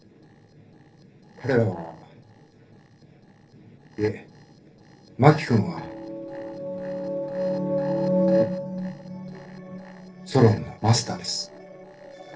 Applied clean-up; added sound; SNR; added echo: neural separator model SepFormer DNS4.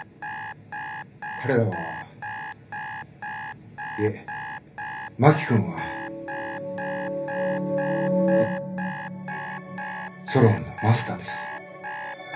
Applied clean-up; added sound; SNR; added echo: none; Alarm; 9 dB; reverberation time 0.3 s.